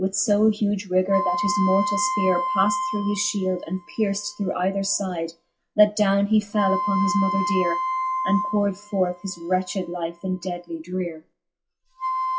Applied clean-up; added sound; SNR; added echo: classical method log-MMSE.